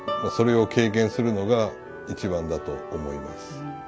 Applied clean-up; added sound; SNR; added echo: none; Guitar; 13 dB; none.